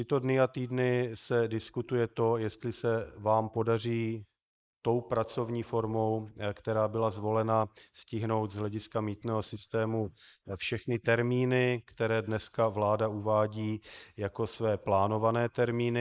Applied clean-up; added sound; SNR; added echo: neural mask model Resemble Enhance denoiser.